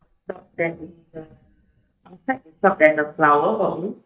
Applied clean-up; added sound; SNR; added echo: neural mask model DeepFilterNet 3.